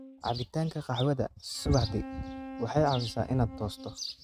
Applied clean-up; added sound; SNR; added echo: neural mask model RNNoise.